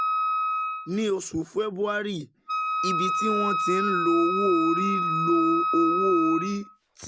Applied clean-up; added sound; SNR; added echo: none; Wind instrument, woodwind instrument; 0 dB; none.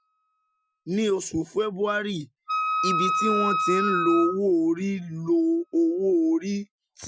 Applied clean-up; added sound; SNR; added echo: classical method Wiener filter.